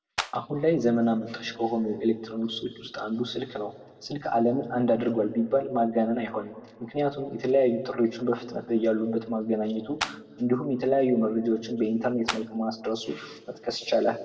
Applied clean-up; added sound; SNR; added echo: none; Clapping; 7 dB; reverberation time 1.2 s.